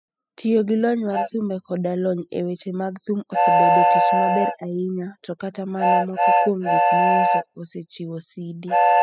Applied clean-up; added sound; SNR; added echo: classical method spectral subtraction.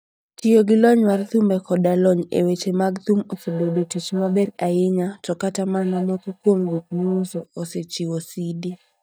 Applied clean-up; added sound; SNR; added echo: neural mask model DeepFilterNet 3.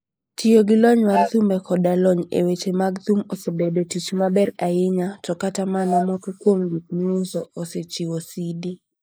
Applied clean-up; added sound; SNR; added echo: neural mask model Resemble Enhance denoiser.